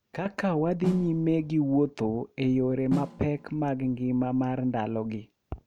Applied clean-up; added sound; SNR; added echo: none; Snare drum; 9 dB; none.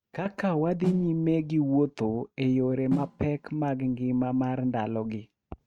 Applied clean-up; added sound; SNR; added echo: neural mask model RNNoise.